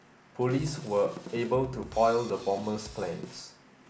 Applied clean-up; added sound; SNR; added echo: none; Drum kit; 15 dB; none.